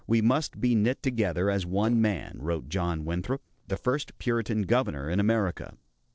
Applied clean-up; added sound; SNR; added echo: neural separator model SepFormer DNS4.